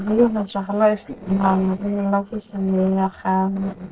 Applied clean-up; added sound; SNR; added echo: neural separator model SepFormer DNS4.